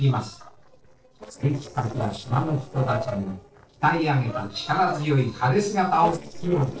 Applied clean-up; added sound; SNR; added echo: neural separator model SepFormer DNS4.